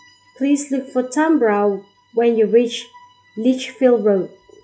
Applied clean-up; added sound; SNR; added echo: classical method log-MMSE.